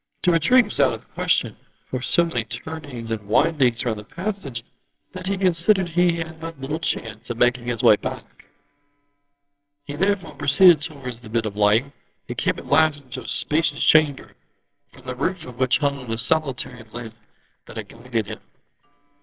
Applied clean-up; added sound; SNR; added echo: neural separator model SepFormer WHAMR!.